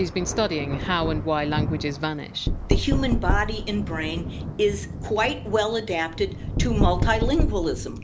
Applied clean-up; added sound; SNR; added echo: none; Thunder + Knock; 1 dB; none.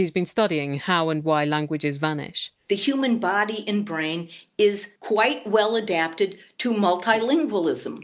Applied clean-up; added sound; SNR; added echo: none; none; none; none.